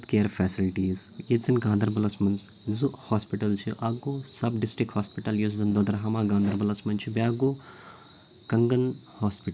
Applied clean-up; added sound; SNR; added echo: none; none; none; none.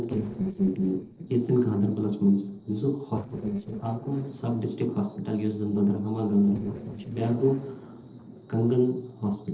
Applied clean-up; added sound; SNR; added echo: neural separator model SepFormer DNS4.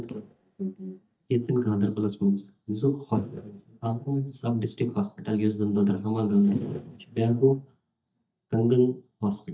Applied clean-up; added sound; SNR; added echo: neural mask model DeepFilterNet 3.